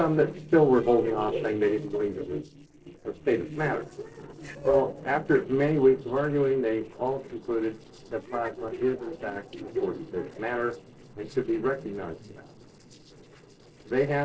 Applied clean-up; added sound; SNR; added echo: neural separator model SepFormer DNS4.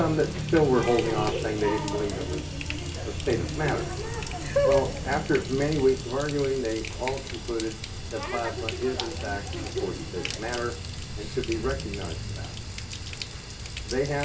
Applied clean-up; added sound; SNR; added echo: none; Water tap, faucet; 2 dB; reverberation time 0.2 s.